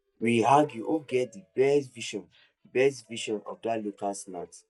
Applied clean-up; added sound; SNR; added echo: neural mask model DeepFilterNet 3.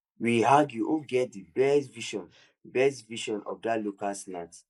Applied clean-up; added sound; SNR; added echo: neural mask model Resemble Enhance denoiser.